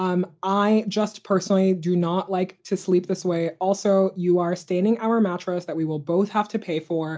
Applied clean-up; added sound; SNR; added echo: none; none; none; none.